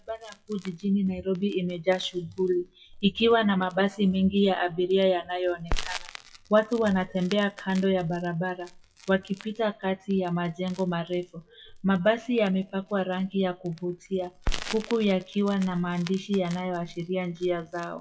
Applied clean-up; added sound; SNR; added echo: classical method WPE with log-MMSE.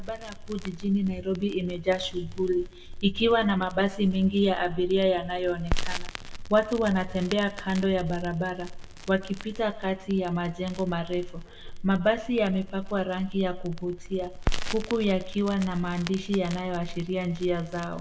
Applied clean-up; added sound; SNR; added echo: none; Crackle; 8 dB; reverberation time 0.9 s.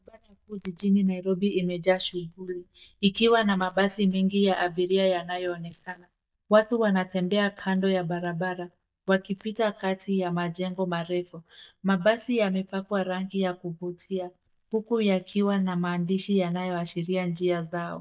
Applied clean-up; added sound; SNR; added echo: neural mask model DeepFilterNet 3.